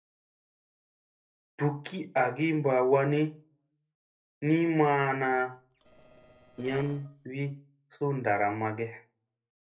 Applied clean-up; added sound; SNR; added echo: neural separator model SepFormer DNS4.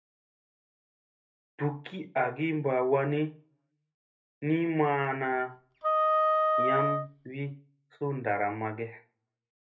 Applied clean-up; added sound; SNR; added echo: none; Wind instrument, woodwind instrument; -4 dB; reverberation time 0.3 s.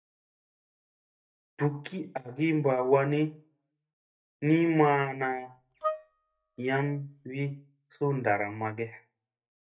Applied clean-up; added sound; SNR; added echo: neural mask model DeepFilterNet 3.